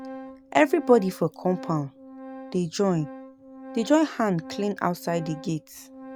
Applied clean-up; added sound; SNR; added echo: none; Organ; 16 dB; none.